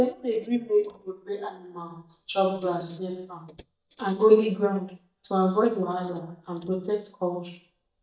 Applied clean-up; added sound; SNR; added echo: neural mask model DeepFilterNet 3.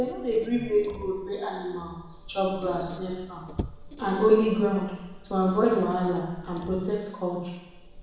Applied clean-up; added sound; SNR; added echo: none; Squeak; 15 dB; reverberation time 1.1 s.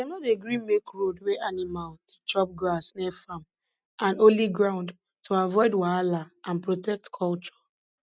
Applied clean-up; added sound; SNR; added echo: none; none; none; none.